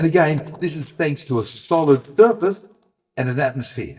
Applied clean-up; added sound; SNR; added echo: neural mask model DeepFilterNet 3.